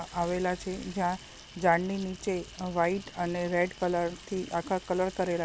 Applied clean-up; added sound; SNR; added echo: none; Sink (filling or washing) / Water tap, faucet; 19 dB; none.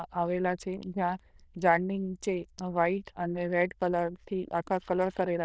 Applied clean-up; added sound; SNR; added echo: neural diffusion model UNIVERSE++.